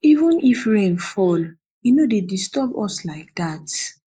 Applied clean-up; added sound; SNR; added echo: neural mask model Resemble Enhance denoiser.